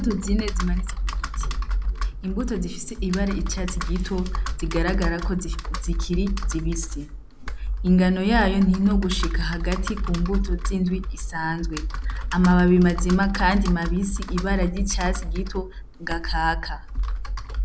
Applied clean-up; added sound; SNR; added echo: none; Computer keyboard; 2 dB; none.